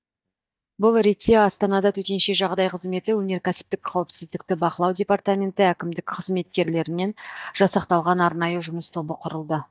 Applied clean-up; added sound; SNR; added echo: neural mask model DeepFilterNet 3.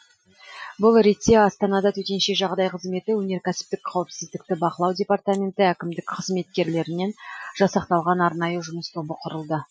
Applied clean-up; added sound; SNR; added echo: classical method Wiener filter.